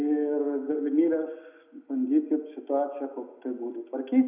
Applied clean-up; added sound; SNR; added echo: none; none; none; reverberation time 0.7 s.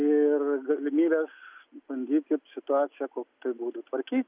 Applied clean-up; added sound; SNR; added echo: none; none; none; none.